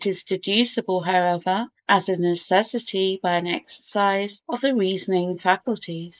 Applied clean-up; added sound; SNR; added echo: neural mask model Resemble Enhance denoiser.